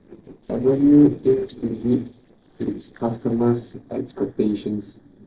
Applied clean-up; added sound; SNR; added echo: neural separator model SepFormer DNS4.